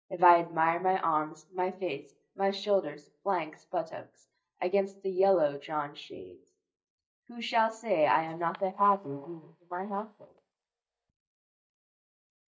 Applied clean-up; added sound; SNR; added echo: neural mask model DeepFilterNet 3.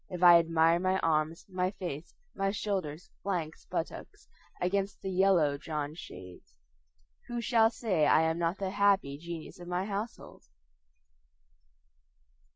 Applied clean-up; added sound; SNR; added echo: none; none; none; none.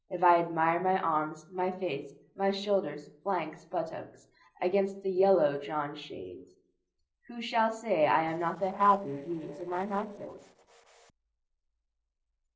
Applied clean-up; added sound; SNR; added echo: neural separator model SepFormer DNS4.